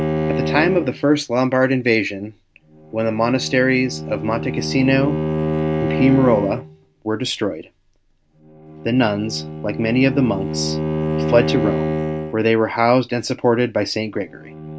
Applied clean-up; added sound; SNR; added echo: none; Bowed string instrument; 5 dB; none.